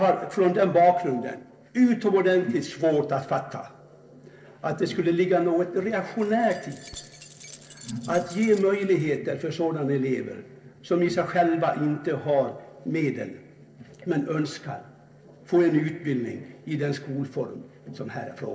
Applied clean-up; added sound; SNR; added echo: neural separator model SepFormer DNS4.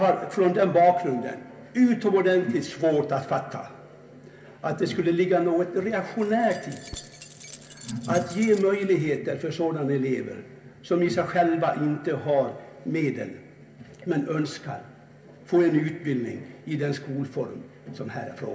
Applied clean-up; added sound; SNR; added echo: none; Keys jangling; 19 dB; reverberation time 0.3 s.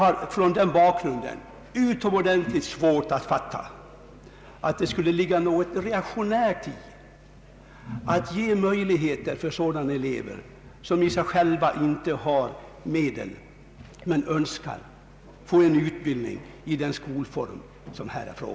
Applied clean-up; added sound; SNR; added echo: none; none; none; none.